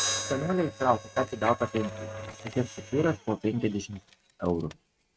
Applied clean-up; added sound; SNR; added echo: neural mask model RNNoise.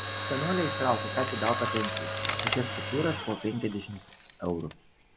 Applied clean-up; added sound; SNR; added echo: none; Mechanisms; -1 dB; none.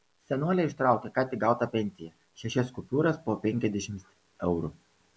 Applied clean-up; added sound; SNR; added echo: none; none; none; none.